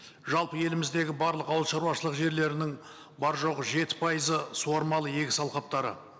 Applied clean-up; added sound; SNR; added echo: none; none; none; none.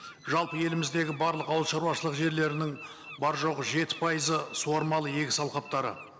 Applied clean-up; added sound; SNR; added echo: none; Bird; 18 dB; none.